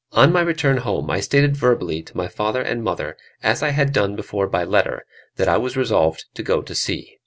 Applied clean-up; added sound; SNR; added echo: none; none; none; none.